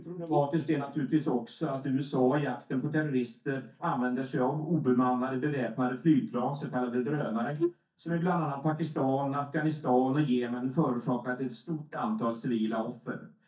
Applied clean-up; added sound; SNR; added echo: neural mask model DeepFilterNet 3.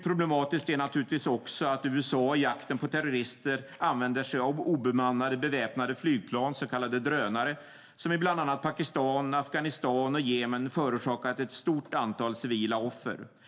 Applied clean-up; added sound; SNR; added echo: none; none; none; none.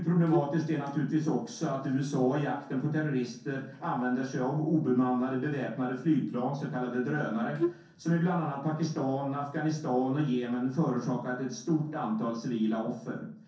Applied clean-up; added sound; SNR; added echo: neural separator model SepFormer DNS4.